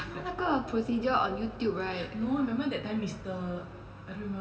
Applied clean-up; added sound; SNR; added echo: none; none; none; reverberation time 3.0 s.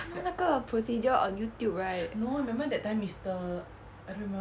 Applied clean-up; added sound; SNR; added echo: none; none; none; none.